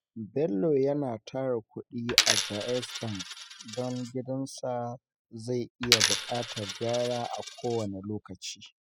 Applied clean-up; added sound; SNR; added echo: classical method spectral subtraction.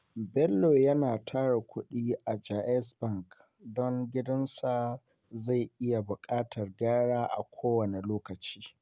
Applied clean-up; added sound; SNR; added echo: none; none; none; none.